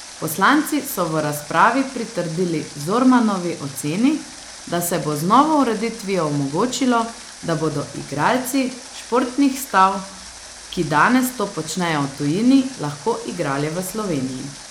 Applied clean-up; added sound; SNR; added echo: none; Water; 17 dB; none.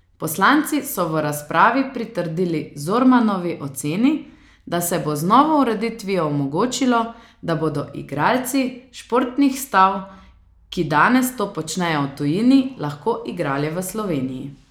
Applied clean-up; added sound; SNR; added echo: none; none; none; none.